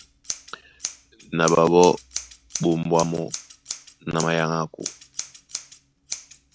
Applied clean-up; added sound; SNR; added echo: none; Scissors; 12 dB; none.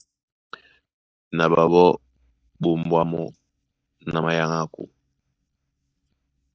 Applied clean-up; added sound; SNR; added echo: neural mask model DeepFilterNet 3.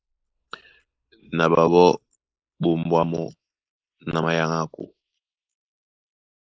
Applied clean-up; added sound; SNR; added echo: neural mask model Resemble Enhance denoiser.